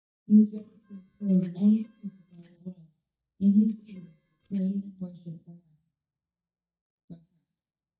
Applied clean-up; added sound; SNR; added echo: neural mask model DeepFilterNet 3.